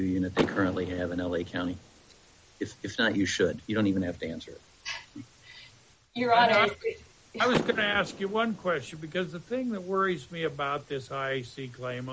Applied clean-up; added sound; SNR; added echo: none; Door / Car; 12 dB; none.